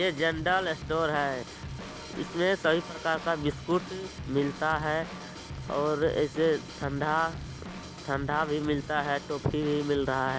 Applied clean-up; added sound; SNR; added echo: none; Drum / Drum kit; 11 dB; none.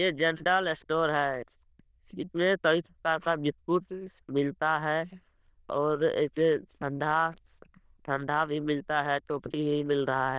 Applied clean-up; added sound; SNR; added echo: neural diffusion model UNIVERSE++.